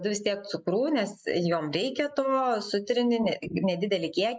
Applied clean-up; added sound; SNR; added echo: neural mask model Resemble Enhance denoiser.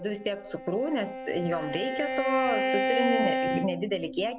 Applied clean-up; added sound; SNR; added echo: none; Bowed string instrument; 0 dB; none.